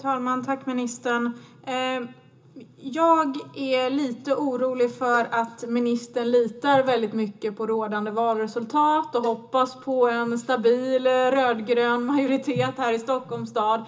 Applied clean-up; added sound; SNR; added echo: none; Cowbell; 14 dB; reverberation time 0.2 s.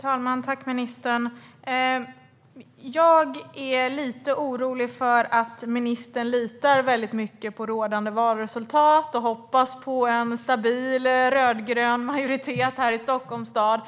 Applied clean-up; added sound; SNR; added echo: none; none; none; none.